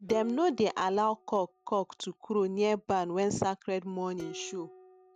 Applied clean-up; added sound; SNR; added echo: none; Dishes, pots, and pans; 20 dB; none.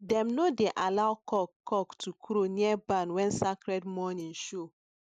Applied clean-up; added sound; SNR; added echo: neural mask model Resemble Enhance denoiser.